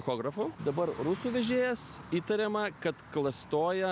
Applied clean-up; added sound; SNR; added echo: none; none; none; none.